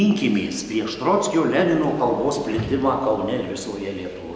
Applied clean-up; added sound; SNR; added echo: none; none; none; none.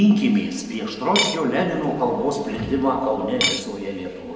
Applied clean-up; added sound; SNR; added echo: none; Cutlery, silverware / Dishes, pots, and pans; 3 dB; reverberation time 0.7 s.